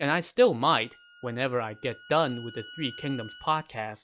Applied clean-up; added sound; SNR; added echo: classical method log-MMSE.